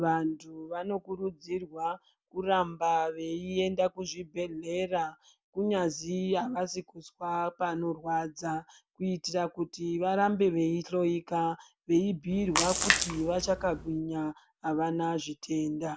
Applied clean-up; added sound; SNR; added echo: none; Splash, splatter; 1 dB; none.